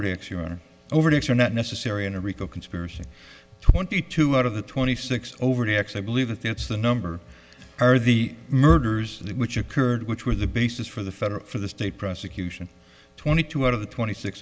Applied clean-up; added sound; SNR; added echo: none; none; none; none.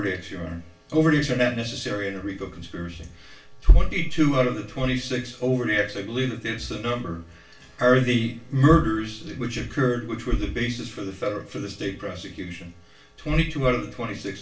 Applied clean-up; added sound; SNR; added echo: none; none; none; reverberation time 0.3 s.